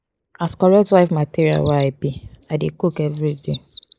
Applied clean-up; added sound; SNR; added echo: neural mask model Resemble Enhance denoiser.